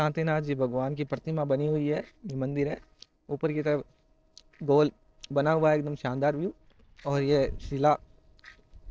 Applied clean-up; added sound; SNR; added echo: neural separator model SepFormer DNS4.